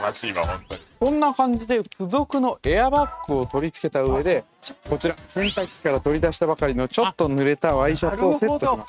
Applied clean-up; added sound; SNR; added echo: neural mask model RNNoise.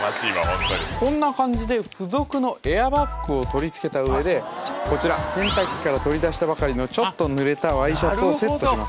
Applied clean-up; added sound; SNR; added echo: none; none; none; none.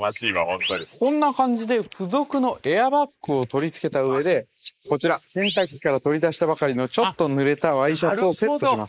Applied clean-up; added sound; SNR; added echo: neural mask model Resemble Enhance denoiser.